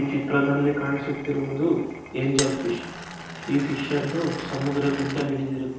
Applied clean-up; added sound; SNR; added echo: none; Glass; 11 dB; reverberation time 0.9 s.